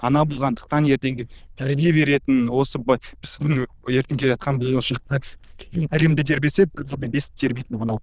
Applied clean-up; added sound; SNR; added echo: neural diffusion model UNIVERSE++.